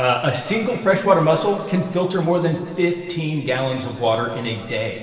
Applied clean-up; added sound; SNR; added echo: none; none; none; reverberation time 2.4 s.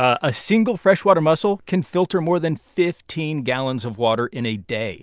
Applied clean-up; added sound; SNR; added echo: none; none; none; none.